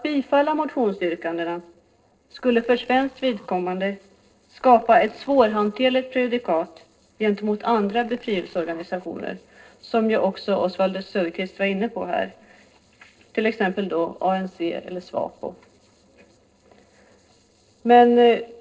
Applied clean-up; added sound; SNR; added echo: neural separator model SepFormer DNS4.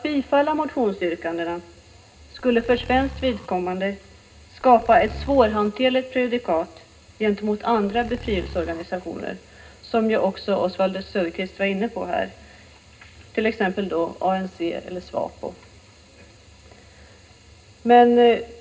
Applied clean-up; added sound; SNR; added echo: none; Zipper (clothing); 14 dB; reverberation time 0.2 s.